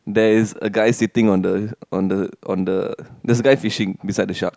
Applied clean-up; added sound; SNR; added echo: none; none; none; none.